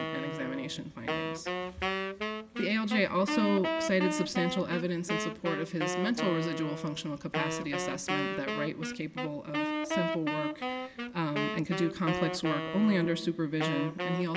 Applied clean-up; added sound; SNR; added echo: none; Wind instrument, woodwind instrument; 3 dB; none.